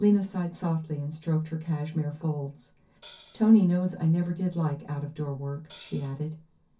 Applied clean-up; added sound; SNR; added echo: none; Hi-hat; 20 dB; reverberation time 0.3 s.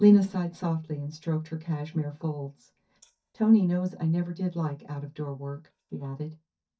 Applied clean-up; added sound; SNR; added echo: neural mask model DeepFilterNet 3.